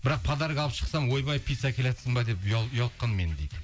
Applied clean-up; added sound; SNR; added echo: none; none; none; none.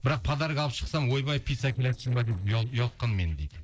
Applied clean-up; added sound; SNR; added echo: neural separator model SepFormer DNS4.